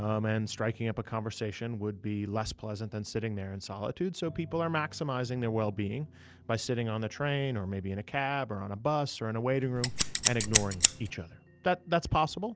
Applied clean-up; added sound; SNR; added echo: none; Scissors; -3 dB; none.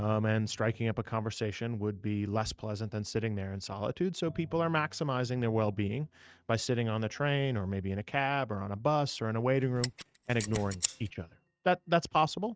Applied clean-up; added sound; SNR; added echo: neural mask model RNNoise.